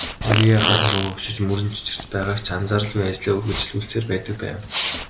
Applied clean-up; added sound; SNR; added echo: none; Fart; 6 dB; none.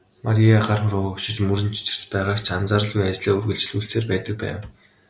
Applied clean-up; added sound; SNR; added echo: none; none; none; none.